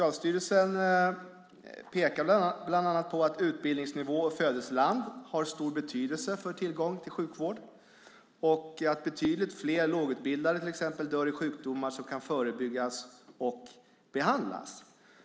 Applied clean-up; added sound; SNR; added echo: none; none; none; none.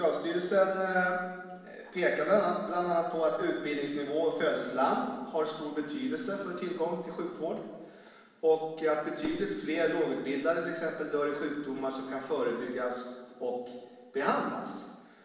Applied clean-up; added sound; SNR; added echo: none; none; none; reverberation time 1.0 s.